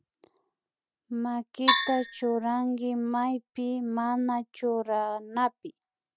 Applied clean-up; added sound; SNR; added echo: none; Percussion; -5 dB; none.